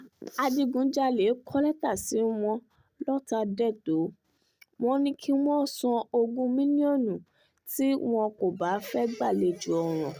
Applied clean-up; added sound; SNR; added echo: none; none; none; none.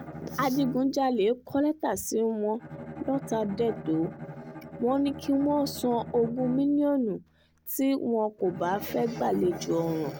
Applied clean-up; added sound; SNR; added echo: none; Bowed string instrument; 13 dB; none.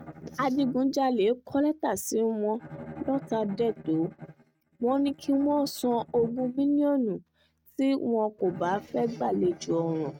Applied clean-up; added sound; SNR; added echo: neural mask model RNNoise.